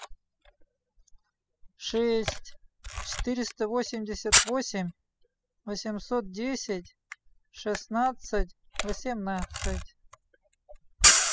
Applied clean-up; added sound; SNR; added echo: classical method spectral subtraction.